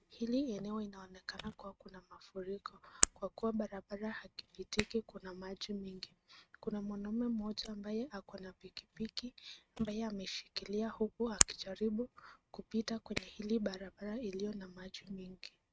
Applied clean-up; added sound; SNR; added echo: neural mask model RNNoise.